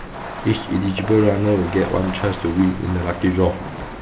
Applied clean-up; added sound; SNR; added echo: none; Fireworks; 12 dB; none.